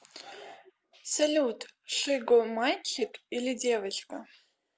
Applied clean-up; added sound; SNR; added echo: none; none; none; none.